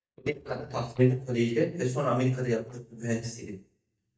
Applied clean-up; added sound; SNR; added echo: neural mask model DeepFilterNet 3.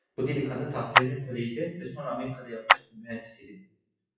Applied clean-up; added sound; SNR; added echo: classical method WPE with log-MMSE.